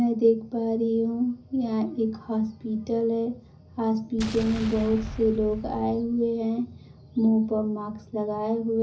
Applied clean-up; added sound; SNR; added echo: none; Explosion; 13 dB; reverberation time 0.5 s.